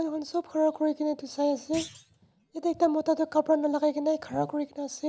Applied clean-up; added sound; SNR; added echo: none; Thump, thud; 19 dB; none.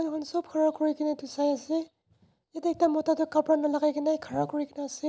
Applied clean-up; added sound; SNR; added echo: none; none; none; none.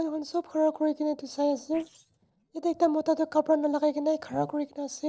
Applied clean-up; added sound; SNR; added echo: neural separator model SepFormer DNS4.